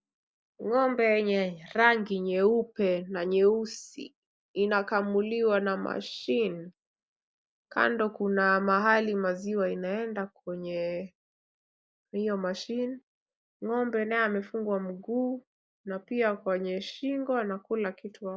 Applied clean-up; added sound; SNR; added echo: none; none; none; none.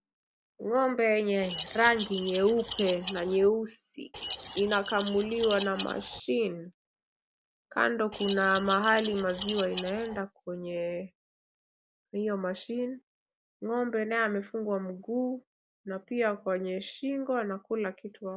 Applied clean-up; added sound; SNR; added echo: none; Keys jangling; 0 dB; none.